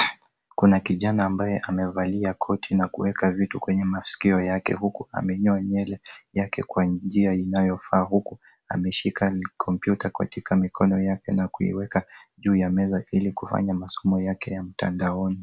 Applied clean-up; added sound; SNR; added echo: none; none; none; none.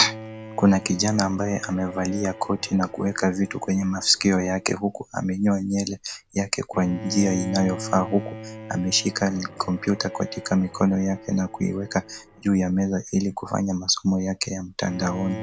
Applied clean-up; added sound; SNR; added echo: none; Bowed string instrument; 15 dB; none.